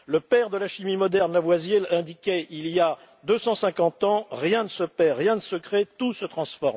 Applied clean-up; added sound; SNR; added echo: none; none; none; none.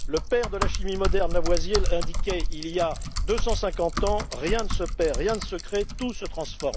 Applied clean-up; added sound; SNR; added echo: none; Typing; -2 dB; none.